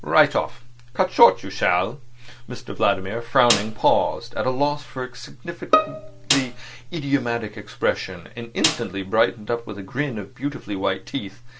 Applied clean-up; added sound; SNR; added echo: none; Bowed string instrument + Snare drum; 3 dB; none.